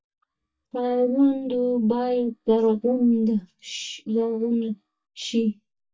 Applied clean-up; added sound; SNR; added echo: neural mask model DeepFilterNet 3.